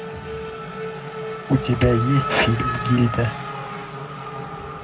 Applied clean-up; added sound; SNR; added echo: none; Race car, auto racing / Accelerating, revving, vroom; 6 dB; reverberation time 0.3 s.